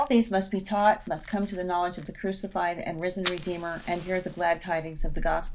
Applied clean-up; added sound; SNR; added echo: none; Fire; 8 dB; none.